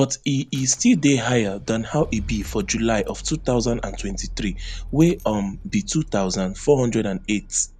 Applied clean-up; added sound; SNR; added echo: none; Rattle / Engine starting / Car; 13 dB; none.